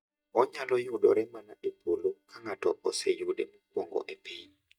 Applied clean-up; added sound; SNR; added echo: neural mask model DeepFilterNet 3.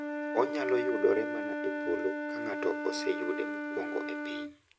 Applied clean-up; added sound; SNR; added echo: none; Wind instrument, woodwind instrument; 2 dB; none.